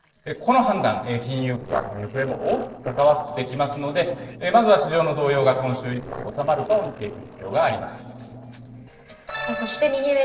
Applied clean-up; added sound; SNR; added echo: neural separator model SepFormer DNS4.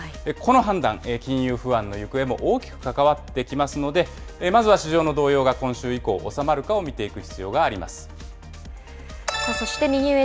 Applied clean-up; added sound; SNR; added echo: none; none; none; none.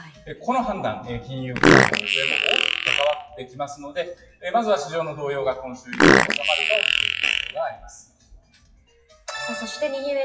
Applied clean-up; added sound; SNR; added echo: classical method WPE with log-MMSE.